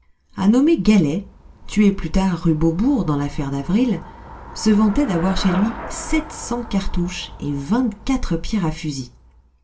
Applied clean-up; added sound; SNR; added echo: none; Traffic noise, roadway noise / Bicycle; 17 dB; reverberation time 0.2 s.